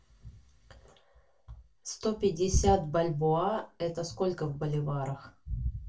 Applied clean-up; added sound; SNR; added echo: none; none; none; reverberation time 0.2 s.